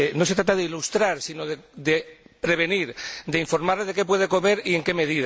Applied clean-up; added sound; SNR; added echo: none; none; none; none.